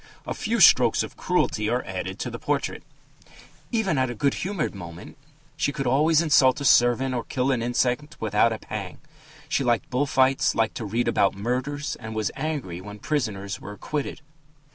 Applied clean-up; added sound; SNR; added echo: none; none; none; none.